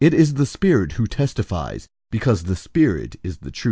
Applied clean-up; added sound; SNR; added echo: none; none; none; none.